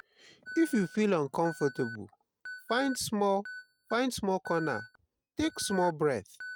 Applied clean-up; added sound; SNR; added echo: neural mask model RNNoise.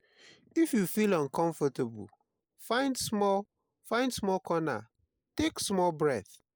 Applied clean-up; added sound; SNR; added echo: neural mask model Resemble Enhance denoiser.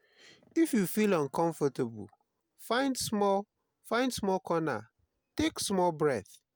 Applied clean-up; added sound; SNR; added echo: none; none; none; none.